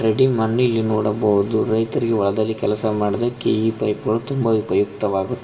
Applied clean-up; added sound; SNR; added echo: none; none; none; reverberation time 1.0 s.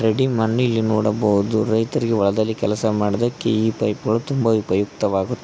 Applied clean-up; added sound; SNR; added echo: none; none; none; none.